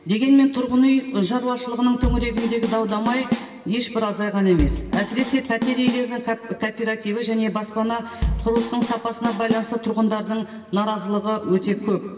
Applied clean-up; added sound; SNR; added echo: none; Drum kit; 5 dB; reverberation time 1.4 s.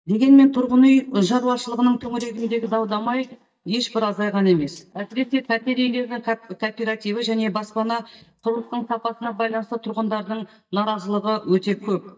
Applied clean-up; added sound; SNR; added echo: neural mask model DeepFilterNet 3.